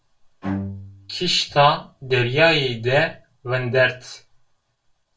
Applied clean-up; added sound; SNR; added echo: none; Bowed string instrument; 11 dB; reverberation time 0.2 s.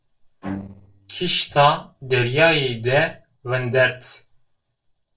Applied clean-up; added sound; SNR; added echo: neural separator model SepFormer DNS4.